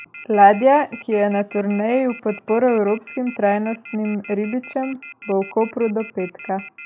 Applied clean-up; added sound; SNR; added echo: none; Telephone; 19 dB; none.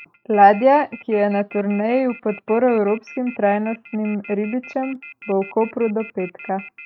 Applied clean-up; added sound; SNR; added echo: neural mask model RNNoise.